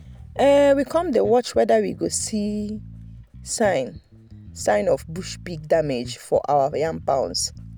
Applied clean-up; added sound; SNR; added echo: none; Bass guitar; 19 dB; none.